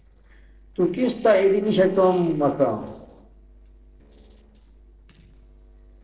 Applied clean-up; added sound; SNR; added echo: neural separator model SepFormer DNS4.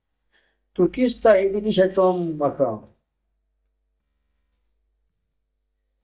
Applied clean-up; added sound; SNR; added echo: neural mask model DeepFilterNet 3.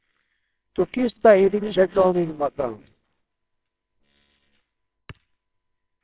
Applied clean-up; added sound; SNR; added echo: neural separator model SepFormer WHAMR!.